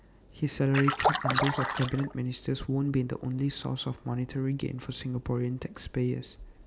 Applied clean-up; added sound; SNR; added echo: none; Splash, splatter; -1 dB; none.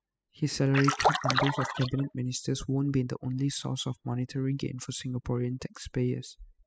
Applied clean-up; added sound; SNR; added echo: classical method spectral subtraction.